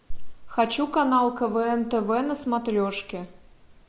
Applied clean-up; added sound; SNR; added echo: none; none; none; none.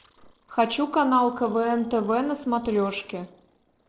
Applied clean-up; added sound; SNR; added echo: neural separator model SepFormer DNS4.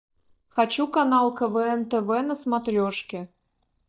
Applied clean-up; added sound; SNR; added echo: neural mask model DeepFilterNet 3.